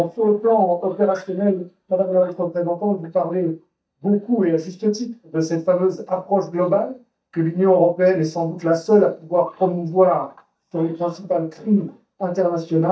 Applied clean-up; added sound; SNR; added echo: neural mask model DeepFilterNet 3.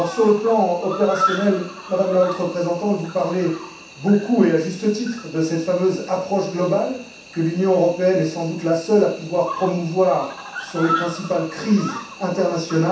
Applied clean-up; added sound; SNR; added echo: none; Cricket; 12 dB; reverberation time 0.7 s.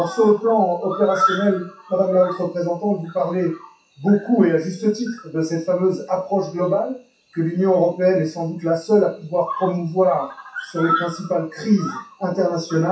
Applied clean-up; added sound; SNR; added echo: classical method WPE with log-MMSE.